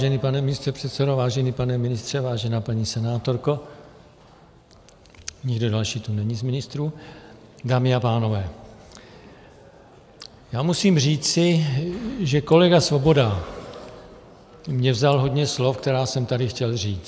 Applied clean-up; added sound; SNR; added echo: none; none; none; none.